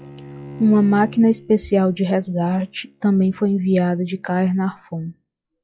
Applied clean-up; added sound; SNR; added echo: classical method log-MMSE.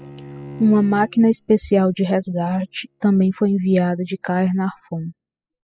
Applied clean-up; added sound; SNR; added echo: classical method spectral subtraction.